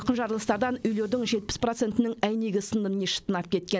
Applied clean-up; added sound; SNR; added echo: none; none; none; none.